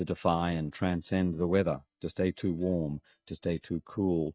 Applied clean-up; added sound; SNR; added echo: neural mask model DeepFilterNet 3.